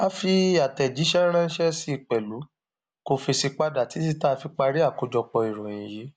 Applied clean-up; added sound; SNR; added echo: none; none; none; none.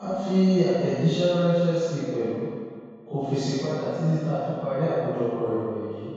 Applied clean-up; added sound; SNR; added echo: none; none; none; reverberation time 2.0 s.